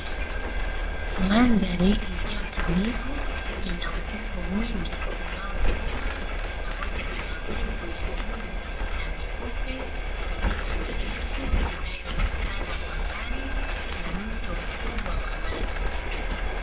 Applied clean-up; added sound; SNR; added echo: neural separator model SepFormer WHAMR!.